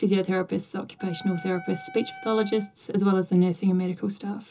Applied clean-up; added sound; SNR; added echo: none; Wind instrument, woodwind instrument; 17 dB; reverberation time 0.2 s.